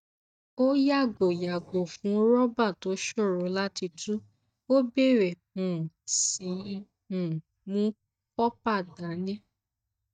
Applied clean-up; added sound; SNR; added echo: neural mask model DeepFilterNet 3.